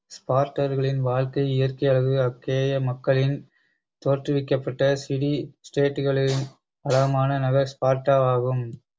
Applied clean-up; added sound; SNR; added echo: none; none; none; none.